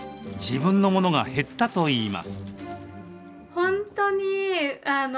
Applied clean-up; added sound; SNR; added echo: none; none; none; none.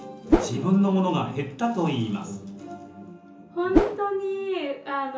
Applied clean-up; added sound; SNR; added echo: none; Whoosh, swoosh, swish; -5 dB; reverberation time 0.8 s.